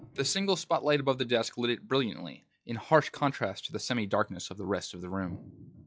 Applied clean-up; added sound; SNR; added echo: classical method log-MMSE.